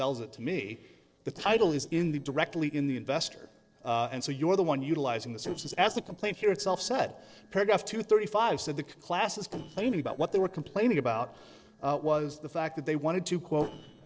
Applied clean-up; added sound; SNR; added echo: neural separator model SepFormer DNS4.